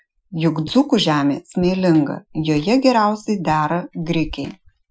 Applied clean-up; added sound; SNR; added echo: classical method Wiener filter.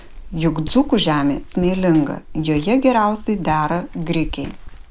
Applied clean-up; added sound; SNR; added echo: none; Walk, footsteps; 12 dB; none.